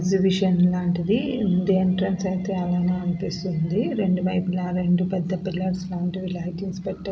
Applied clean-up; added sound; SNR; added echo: none; none; none; none.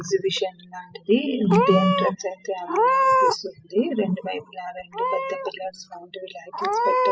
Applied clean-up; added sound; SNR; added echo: classical method spectral subtraction.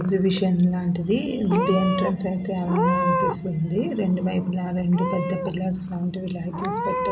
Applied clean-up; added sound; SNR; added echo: none; Meow / Purr; 6 dB; none.